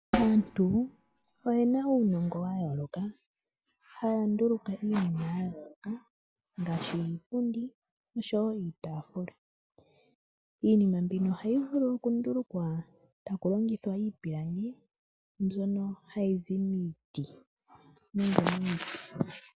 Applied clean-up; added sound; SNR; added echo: none; Snare drum; 6 dB; none.